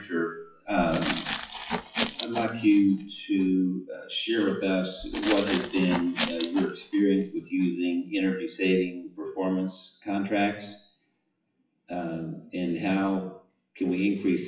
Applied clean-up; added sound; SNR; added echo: classical method WPE with log-MMSE.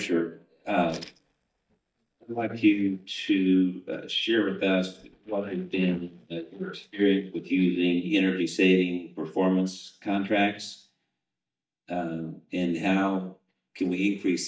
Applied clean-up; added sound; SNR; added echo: neural mask model DeepFilterNet 3.